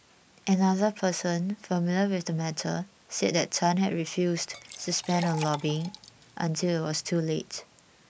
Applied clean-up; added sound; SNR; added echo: none; Liquid; 15 dB; none.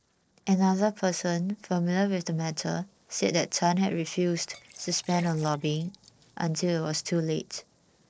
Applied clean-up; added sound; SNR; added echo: neural separator model SepFormer DNS4.